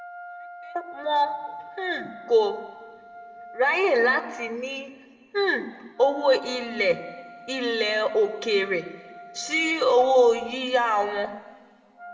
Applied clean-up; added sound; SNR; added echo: none; Wind instrument, woodwind instrument; 18 dB; reverberation time 1.3 s.